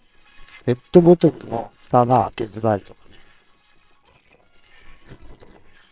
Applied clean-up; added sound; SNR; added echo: neural separator model SepFormer WHAMR!.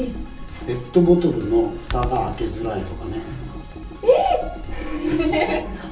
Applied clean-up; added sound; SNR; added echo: none; Computer keyboard; 14 dB; reverberation time 0.4 s.